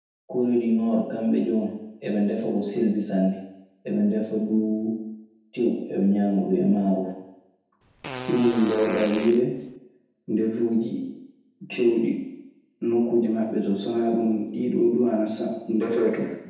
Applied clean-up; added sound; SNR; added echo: none; Fart; 11 dB; reverberation time 0.8 s.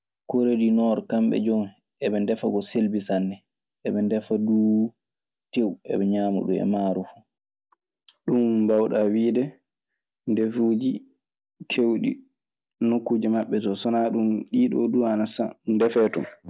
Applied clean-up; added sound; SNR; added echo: none; none; none; none.